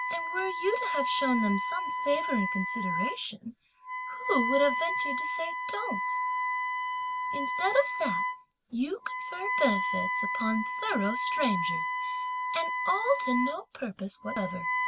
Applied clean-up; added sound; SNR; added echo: none; Wind instrument, woodwind instrument; 0 dB; none.